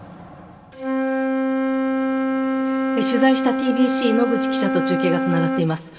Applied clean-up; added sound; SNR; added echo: none; Wind instrument, woodwind instrument; -2 dB; reverberation time 1.2 s.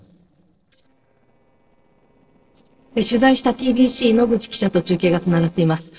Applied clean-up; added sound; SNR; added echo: neural separator model SepFormer DNS4.